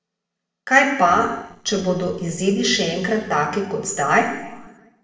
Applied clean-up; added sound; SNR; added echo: neural separator model SepFormer DNS4.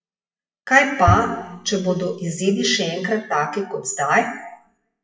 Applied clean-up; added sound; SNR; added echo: classical method WPE with log-MMSE.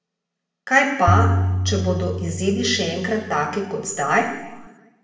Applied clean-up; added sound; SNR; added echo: none; Tabla; 1 dB; reverberation time 1.0 s.